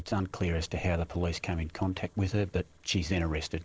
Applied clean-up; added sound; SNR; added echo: neural separator model SepFormer DNS4.